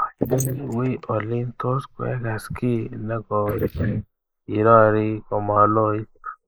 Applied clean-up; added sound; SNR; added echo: neural mask model Resemble Enhance denoiser.